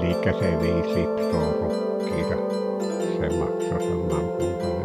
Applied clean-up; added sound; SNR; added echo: none; Musical instrument; -4 dB; none.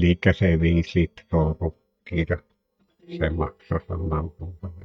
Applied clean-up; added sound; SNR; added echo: neural mask model DeepFilterNet 3.